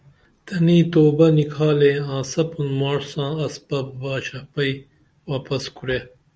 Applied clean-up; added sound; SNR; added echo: none; none; none; none.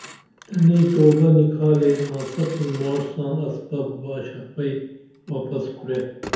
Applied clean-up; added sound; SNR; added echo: none; Telephone; 20 dB; reverberation time 0.9 s.